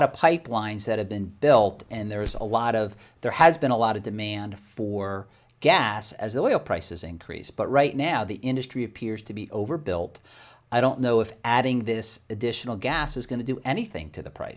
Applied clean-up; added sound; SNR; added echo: none; none; none; none.